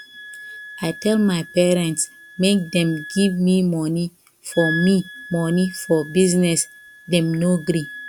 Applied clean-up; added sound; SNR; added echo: none; Wind instrument, woodwind instrument; 15 dB; none.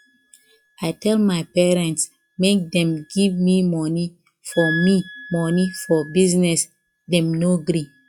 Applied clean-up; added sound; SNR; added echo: classical method log-MMSE.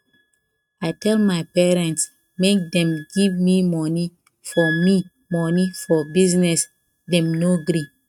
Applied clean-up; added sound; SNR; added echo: neural mask model RNNoise.